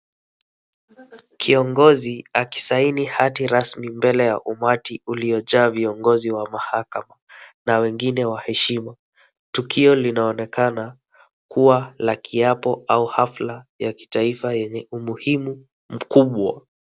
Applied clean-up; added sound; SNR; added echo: none; none; none; none.